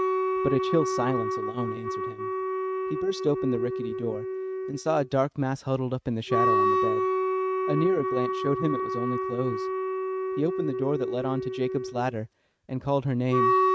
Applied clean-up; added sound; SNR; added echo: neural mask model RNNoise.